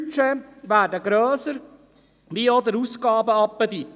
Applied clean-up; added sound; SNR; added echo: none; none; none; none.